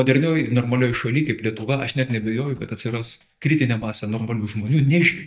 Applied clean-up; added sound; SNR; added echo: neural mask model DeepFilterNet 3.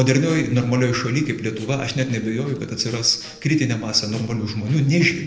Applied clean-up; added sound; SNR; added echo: neural separator model SepFormer DNS4.